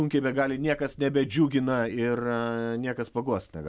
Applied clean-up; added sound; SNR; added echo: none; none; none; none.